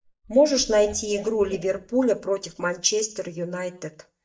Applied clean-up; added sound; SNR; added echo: neural mask model DeepFilterNet 3.